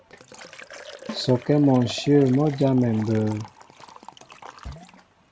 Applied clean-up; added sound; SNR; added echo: none; Liquid + Snare drum; 18 dB; none.